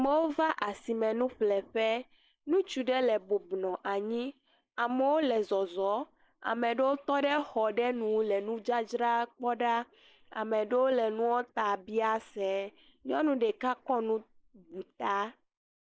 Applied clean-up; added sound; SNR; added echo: neural mask model Resemble Enhance denoiser.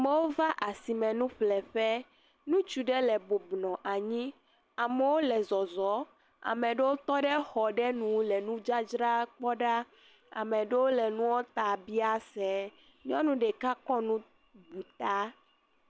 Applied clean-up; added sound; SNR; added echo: none; none; none; none.